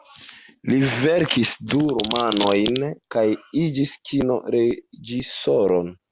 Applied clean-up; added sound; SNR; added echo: none; none; none; none.